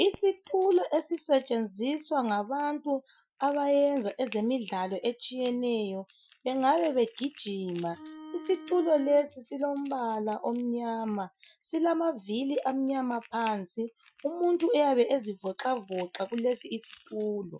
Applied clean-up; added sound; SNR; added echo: classical method Wiener filter.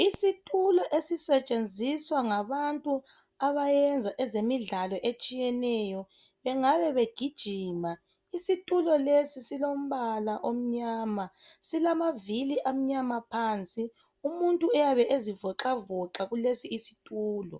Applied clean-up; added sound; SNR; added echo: none; none; none; none.